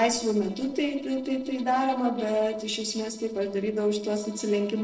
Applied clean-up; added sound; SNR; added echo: neural separator model SepFormer DNS4.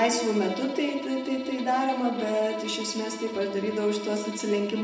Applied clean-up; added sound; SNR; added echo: none; Bowed string instrument; 11 dB; reverberation time 0.9 s.